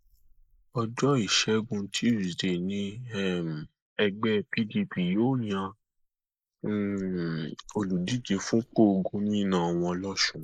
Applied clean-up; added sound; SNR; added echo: neural mask model Resemble Enhance denoiser.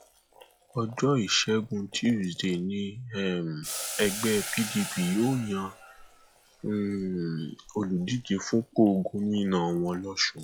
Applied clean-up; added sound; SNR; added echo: classical method log-MMSE.